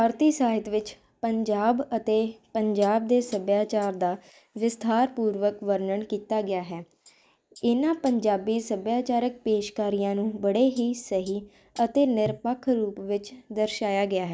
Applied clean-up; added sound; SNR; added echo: neural mask model Resemble Enhance denoiser.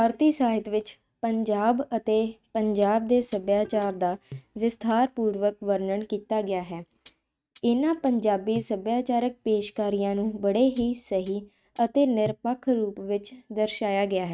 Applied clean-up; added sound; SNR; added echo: neural mask model RNNoise.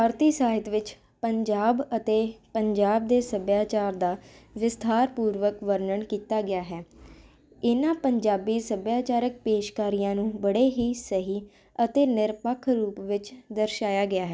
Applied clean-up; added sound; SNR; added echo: none; none; none; none.